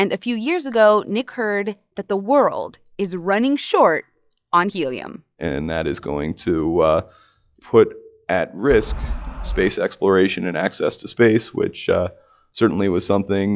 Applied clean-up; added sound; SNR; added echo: classical method log-MMSE.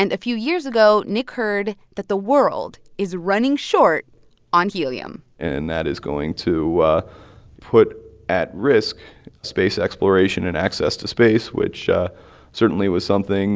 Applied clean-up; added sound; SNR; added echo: none; none; none; none.